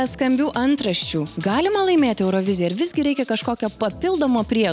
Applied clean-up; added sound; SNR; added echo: none; none; none; none.